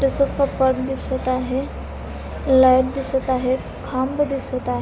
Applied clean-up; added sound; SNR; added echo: none; Alarm / Truck; 11 dB; none.